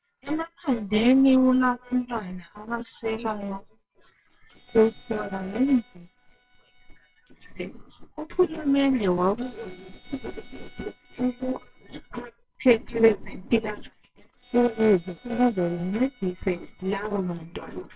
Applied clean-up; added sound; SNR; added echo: neural separator model SepFormer WHAMR!.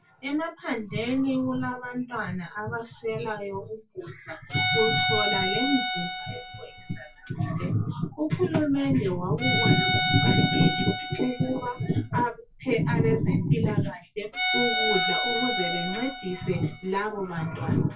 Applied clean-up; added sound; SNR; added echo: none; Bowed string instrument; 2 dB; reverberation time 0.2 s.